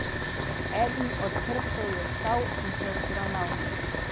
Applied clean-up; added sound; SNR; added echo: none; Boiling; -3 dB; none.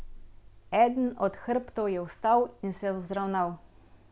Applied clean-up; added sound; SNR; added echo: none; none; none; none.